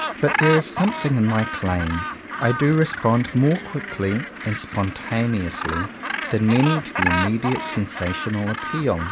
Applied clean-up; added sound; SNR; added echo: none; Gull, seagull; 7 dB; none.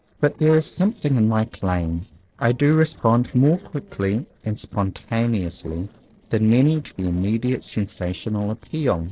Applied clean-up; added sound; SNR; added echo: neural separator model SepFormer DNS4.